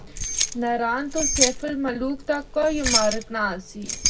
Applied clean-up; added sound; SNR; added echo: none; Keys jangling; 1 dB; reverberation time 0.4 s.